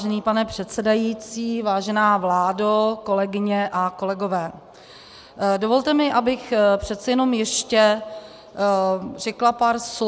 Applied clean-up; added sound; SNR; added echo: none; none; none; none.